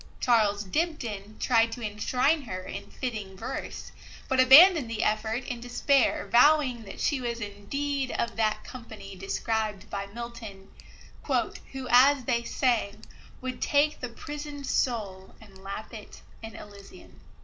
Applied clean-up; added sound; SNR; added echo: none; Tick; 13 dB; none.